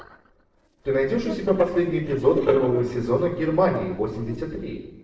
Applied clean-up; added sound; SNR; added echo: neural separator model SepFormer DNS4.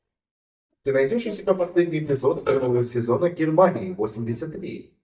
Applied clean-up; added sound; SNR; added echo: neural mask model DeepFilterNet 3.